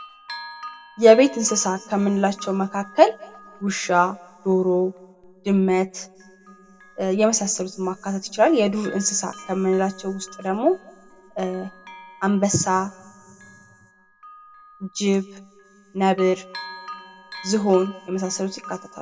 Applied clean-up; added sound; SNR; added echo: none; Bell; 20 dB; reverberation time 2.3 s.